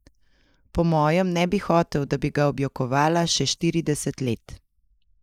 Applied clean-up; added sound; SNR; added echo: neural mask model Resemble Enhance denoiser.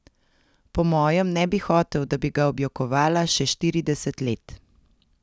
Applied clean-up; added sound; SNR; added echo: none; none; none; none.